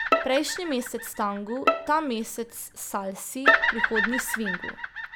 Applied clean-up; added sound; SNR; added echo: none; Bowed string instrument + Bird vocalization, bird call, bird song; -2 dB; none.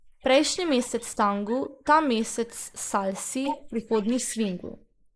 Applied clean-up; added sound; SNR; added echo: neural mask model Resemble Enhance denoiser.